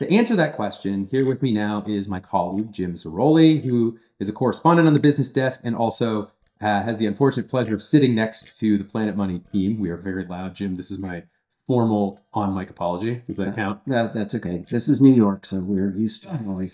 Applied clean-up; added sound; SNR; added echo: neural mask model DeepFilterNet 3.